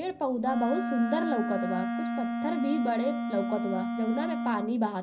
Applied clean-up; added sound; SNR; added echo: none; Wind instrument, woodwind instrument; 1 dB; reverberation time 0.5 s.